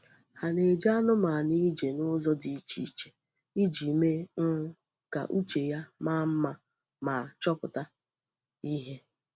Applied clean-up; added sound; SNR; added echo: none; none; none; none.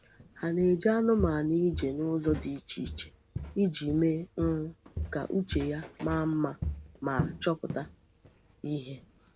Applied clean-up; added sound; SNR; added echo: none; Walk, footsteps; 10 dB; none.